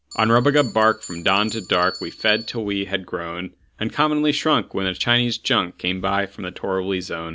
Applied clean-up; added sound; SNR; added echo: none; Bell; 15 dB; none.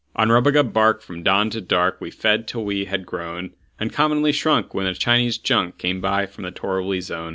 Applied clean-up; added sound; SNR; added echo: none; none; none; none.